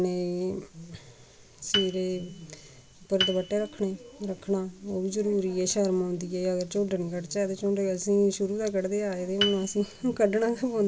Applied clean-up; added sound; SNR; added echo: none; Piano; 7 dB; none.